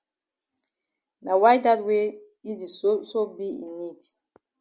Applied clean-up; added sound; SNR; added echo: none; none; none; none.